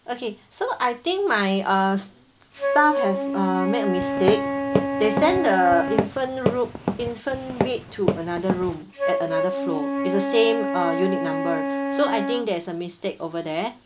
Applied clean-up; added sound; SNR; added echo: none; Wind instrument, woodwind instrument + Walk, footsteps; 2 dB; none.